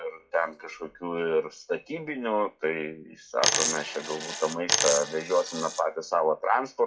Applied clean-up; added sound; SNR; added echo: classical method WPE with log-MMSE.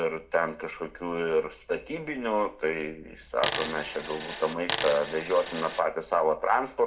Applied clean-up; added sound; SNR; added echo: none; Coin (dropping); 1 dB; reverberation time 0.2 s.